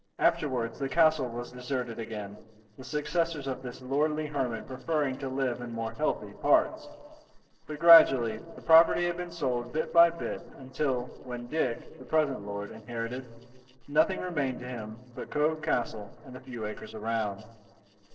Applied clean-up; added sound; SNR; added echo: neural separator model SepFormer DNS4.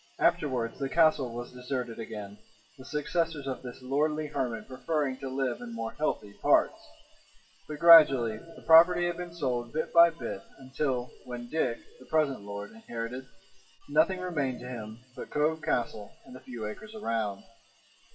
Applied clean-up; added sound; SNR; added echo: classical method WPE with log-MMSE.